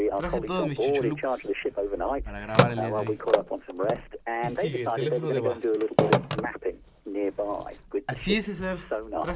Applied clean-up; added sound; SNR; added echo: none; Telephone; 0 dB; none.